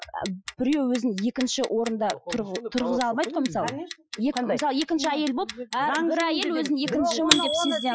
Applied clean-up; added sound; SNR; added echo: classical method Wiener filter.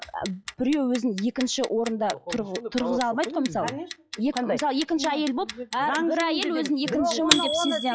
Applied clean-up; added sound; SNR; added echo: classical method log-MMSE.